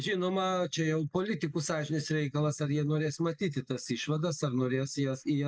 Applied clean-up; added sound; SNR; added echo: neural mask model Resemble Enhance denoiser.